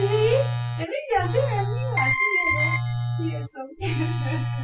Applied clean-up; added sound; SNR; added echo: classical method spectral subtraction.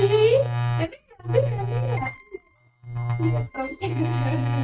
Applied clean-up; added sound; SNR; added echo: neural mask model RNNoise.